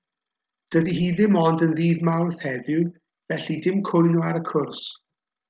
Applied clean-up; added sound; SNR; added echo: none; none; none; none.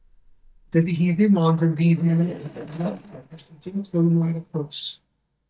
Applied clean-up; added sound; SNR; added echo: neural mask model DeepFilterNet 3.